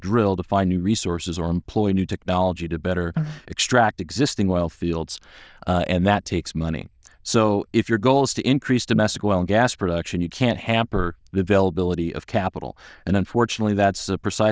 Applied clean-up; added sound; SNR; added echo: neural diffusion model UNIVERSE++.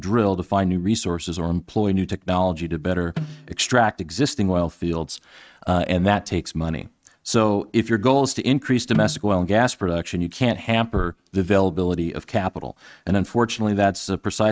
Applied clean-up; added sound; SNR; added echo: neural mask model RNNoise.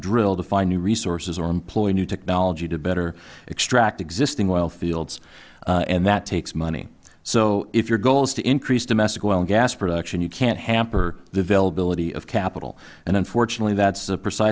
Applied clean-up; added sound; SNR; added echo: none; none; none; none.